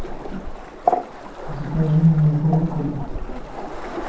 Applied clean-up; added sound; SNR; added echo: none; Waves, surf; 5 dB; reverberation time 0.9 s.